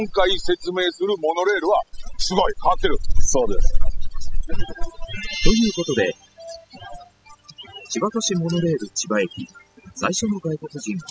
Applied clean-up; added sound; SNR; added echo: classical method spectral subtraction.